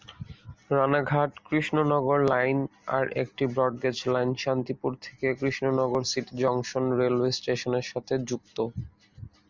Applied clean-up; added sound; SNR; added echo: none; none; none; none.